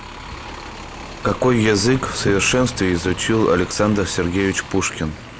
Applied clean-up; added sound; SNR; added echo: none; Bus; 13 dB; none.